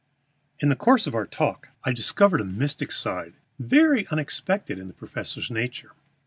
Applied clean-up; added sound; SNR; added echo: none; none; none; none.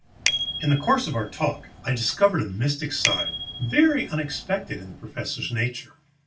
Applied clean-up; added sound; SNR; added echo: none; Bicycle bell; 7 dB; reverberation time 0.2 s.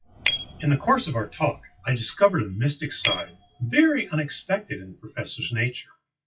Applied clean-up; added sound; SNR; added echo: classical method WPE with log-MMSE.